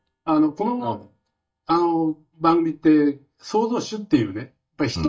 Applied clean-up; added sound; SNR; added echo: neural mask model DeepFilterNet 3.